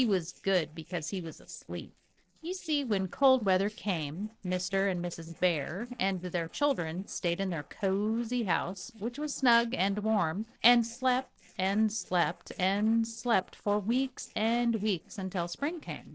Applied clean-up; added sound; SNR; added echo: neural separator model SepFormer DNS4.